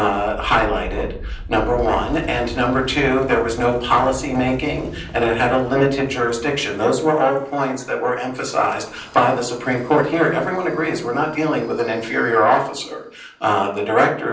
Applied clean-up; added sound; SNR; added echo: none; Wind; 15 dB; reverberation time 0.6 s.